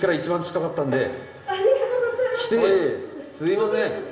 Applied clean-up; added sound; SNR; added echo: none; none; none; reverberation time 1.6 s.